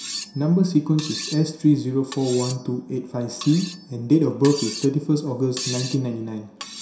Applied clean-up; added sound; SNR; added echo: none; Cutlery, silverware; 13 dB; reverberation time 0.7 s.